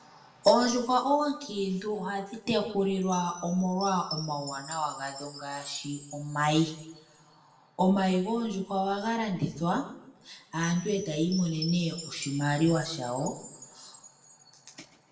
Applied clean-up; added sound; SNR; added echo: none; Chime; 17 dB; reverberation time 0.7 s.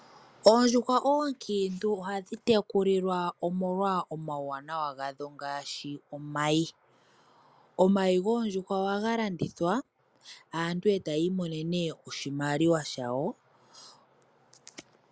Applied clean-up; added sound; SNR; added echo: none; none; none; none.